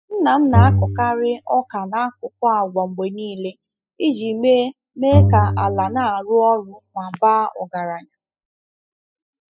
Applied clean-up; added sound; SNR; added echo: classical method spectral subtraction.